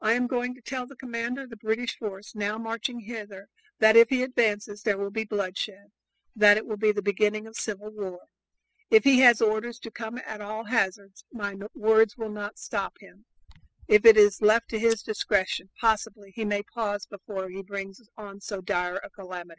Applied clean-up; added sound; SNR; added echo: classical method spectral subtraction.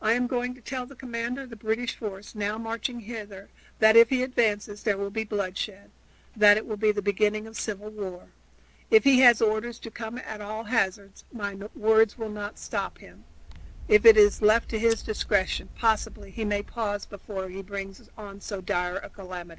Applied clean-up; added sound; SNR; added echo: none; Scissors; 12 dB; none.